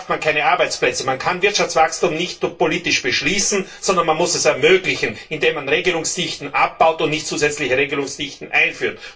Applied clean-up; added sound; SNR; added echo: none; none; none; reverberation time 0.2 s.